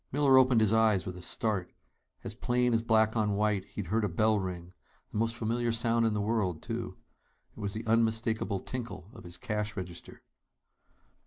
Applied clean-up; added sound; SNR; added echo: none; none; none; none.